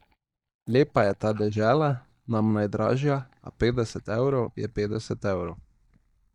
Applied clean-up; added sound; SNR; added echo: neural mask model DeepFilterNet 3.